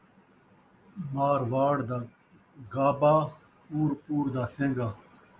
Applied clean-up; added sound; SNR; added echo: none; none; none; none.